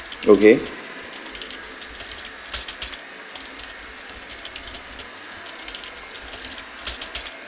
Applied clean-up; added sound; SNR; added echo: none; Computer keyboard; 15 dB; none.